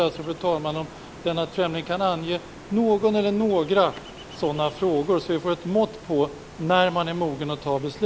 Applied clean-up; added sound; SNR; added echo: none; Ocean; 18 dB; none.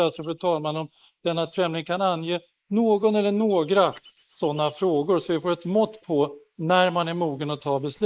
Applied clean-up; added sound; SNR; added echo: neural mask model Resemble Enhance denoiser.